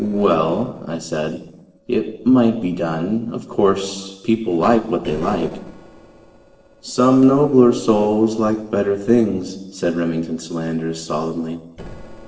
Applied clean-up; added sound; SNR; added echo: neural separator model SepFormer DNS4.